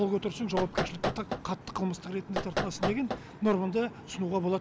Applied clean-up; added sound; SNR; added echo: none; Knock; 3 dB; none.